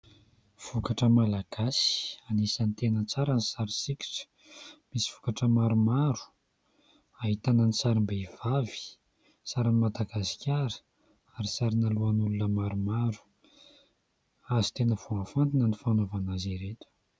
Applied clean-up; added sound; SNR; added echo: none; none; none; none.